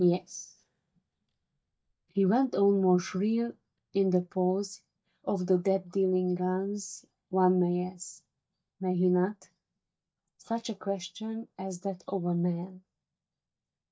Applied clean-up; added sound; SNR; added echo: neural mask model DeepFilterNet 3.